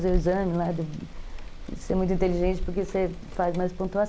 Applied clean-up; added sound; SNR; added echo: none; Rain; 5 dB; none.